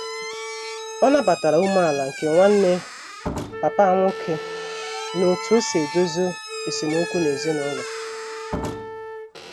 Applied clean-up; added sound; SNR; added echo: none; Squeak / Slam + Wind instrument, woodwind instrument; 9 dB; none.